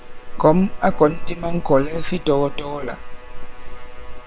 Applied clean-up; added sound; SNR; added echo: neural separator model SepFormer WHAM!.